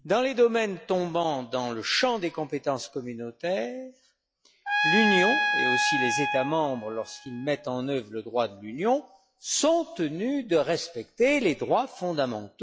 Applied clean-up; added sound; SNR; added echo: classical method log-MMSE.